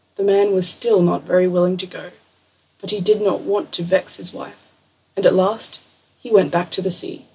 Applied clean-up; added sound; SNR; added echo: none; none; none; none.